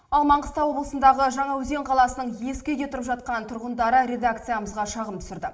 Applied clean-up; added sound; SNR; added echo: none; none; none; reverberation time 0.9 s.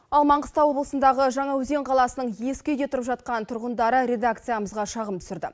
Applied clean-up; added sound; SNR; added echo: none; none; none; none.